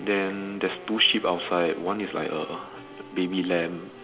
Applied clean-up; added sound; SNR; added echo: none; Wind instrument, woodwind instrument + Wind instrument, woodwind instrument; 17 dB; none.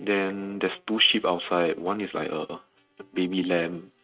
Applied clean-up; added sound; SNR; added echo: neural mask model RNNoise.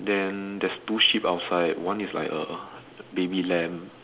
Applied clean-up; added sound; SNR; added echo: none; none; none; none.